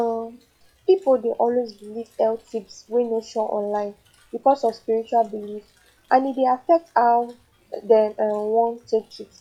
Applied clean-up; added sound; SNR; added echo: classical method log-MMSE.